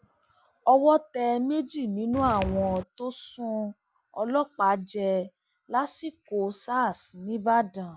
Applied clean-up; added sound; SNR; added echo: none; Walk, footsteps; 8 dB; none.